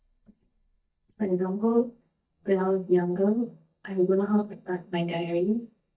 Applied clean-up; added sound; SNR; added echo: neural mask model DeepFilterNet 3.